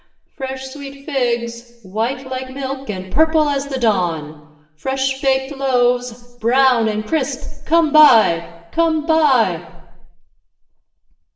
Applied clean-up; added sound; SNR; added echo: none; none; none; reverberation time 0.9 s.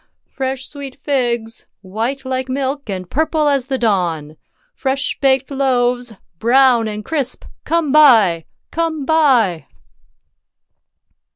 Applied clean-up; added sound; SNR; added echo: none; none; none; none.